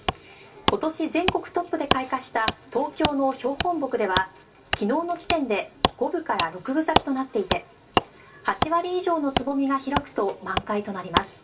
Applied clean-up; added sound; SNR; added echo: none; Wood; 3 dB; reverberation time 0.2 s.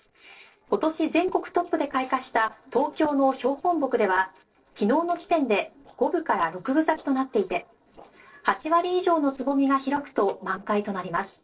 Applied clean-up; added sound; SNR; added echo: neural separator model SepFormer DNS4.